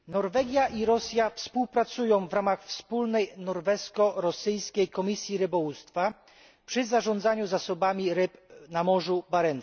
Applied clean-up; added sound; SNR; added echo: none; none; none; none.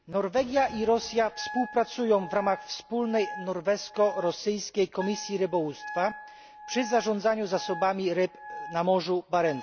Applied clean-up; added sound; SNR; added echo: none; Wind instrument, woodwind instrument; 14 dB; none.